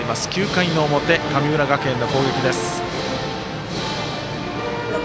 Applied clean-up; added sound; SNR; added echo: none; none; none; none.